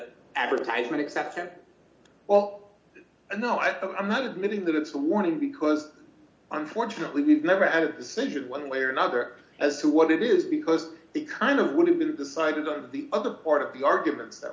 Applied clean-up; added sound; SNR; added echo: none; none; none; none.